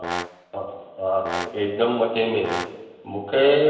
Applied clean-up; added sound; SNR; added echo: none; Brass instrument; 11 dB; reverberation time 1.0 s.